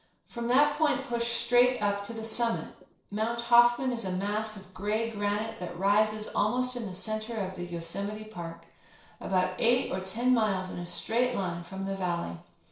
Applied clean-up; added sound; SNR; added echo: neural separator model SepFormer DNS4.